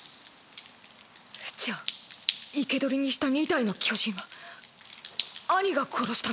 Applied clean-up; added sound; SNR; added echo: none; Drip; 12 dB; none.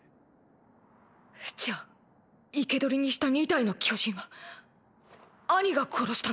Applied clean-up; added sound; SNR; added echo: none; none; none; none.